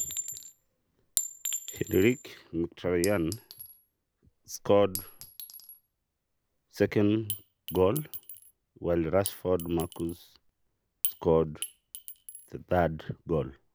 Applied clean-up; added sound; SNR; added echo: none; Chink, clink; 11 dB; none.